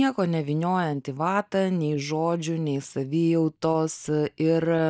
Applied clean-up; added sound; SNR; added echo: neural mask model DeepFilterNet 3.